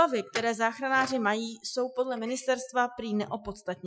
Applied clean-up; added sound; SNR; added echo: classical method Wiener filter.